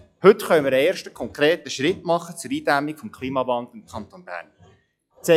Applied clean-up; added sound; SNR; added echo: classical method log-MMSE.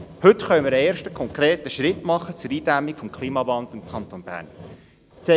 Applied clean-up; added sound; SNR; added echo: none; Sawing; 19 dB; none.